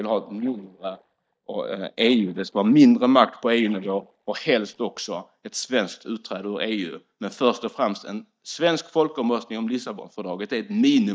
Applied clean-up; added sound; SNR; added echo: neural mask model DeepFilterNet 3.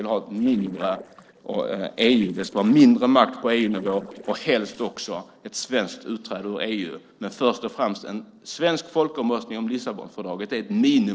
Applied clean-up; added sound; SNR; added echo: neural separator model SepFormer DNS4.